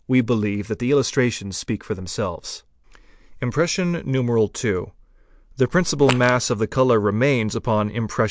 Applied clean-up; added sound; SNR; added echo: none; Fart; 5 dB; none.